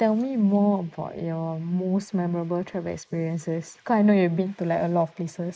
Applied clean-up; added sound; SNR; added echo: neural mask model Resemble Enhance denoiser.